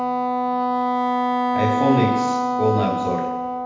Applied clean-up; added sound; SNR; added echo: none; Wind instrument, woodwind instrument; -3 dB; reverberation time 0.9 s.